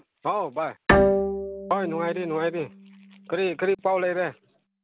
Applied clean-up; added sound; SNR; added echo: none; Bowed string instrument; -1 dB; none.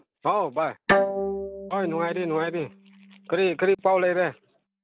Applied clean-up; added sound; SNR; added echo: neural mask model DeepFilterNet 3.